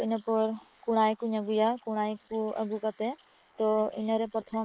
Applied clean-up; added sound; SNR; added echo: neural mask model Resemble Enhance denoiser.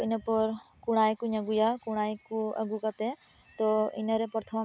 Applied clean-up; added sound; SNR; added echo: none; none; none; none.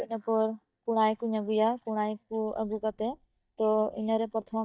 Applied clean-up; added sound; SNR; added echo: neural mask model DeepFilterNet 3.